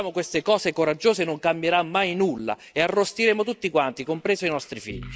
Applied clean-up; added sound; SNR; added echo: none; none; none; none.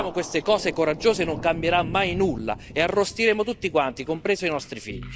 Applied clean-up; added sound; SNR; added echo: none; Thunder; 13 dB; none.